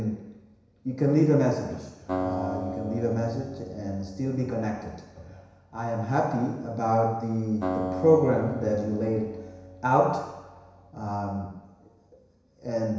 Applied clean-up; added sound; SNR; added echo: none; Acoustic guitar; 11 dB; reverberation time 1.0 s.